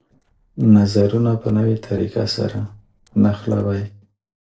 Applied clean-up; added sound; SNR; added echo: neural separator model SepFormer DNS4.